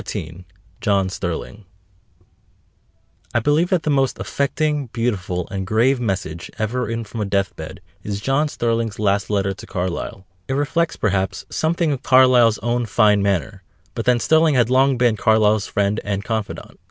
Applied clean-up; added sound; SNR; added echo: none; none; none; none.